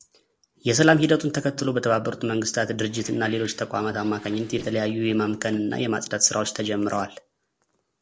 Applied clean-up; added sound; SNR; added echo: neural separator model SepFormer DNS4.